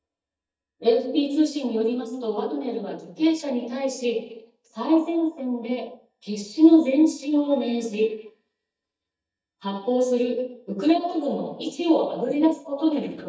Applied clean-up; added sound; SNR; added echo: neural mask model DeepFilterNet 3.